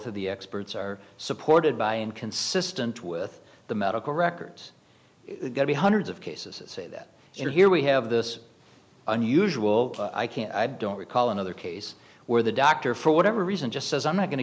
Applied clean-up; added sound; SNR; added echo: none; none; none; none.